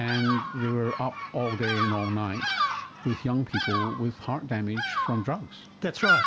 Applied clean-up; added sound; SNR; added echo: none; Bird vocalization, bird call, bird song; 2 dB; none.